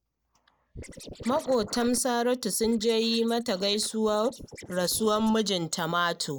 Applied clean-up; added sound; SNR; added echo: neural mask model Resemble Enhance denoiser.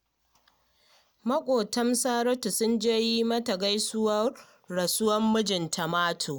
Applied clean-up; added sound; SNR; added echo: none; none; none; none.